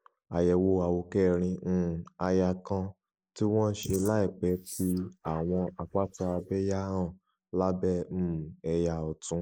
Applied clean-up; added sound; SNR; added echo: neural mask model Resemble Enhance denoiser.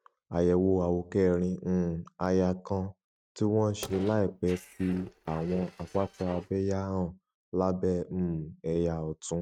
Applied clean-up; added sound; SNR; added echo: neural mask model RNNoise.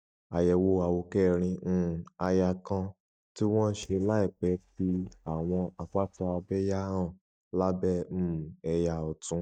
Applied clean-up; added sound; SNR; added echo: neural mask model DeepFilterNet 3.